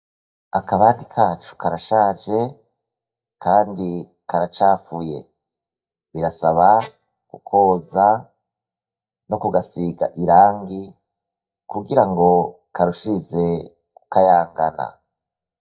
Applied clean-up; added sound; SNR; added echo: neural mask model DeepFilterNet 3.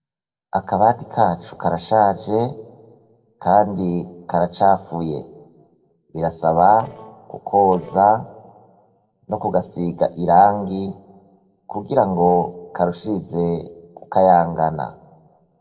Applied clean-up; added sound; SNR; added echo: neural separator model SepFormer DNS4.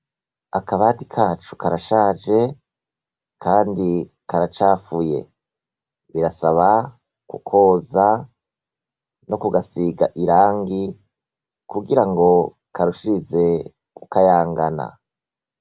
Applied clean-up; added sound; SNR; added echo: none; none; none; none.